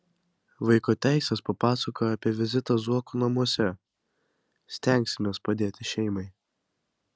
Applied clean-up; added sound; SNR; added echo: none; none; none; none.